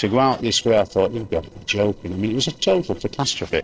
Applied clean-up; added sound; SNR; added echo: neural separator model SepFormer DNS4.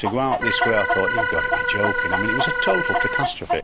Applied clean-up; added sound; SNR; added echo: none; Chicken, rooster + Organ; -3 dB; none.